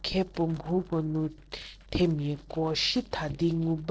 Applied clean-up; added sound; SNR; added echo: neural separator model SepFormer DNS4.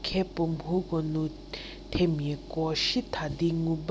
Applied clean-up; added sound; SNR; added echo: none; none; none; none.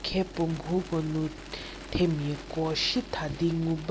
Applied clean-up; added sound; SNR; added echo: none; Bird; 18 dB; none.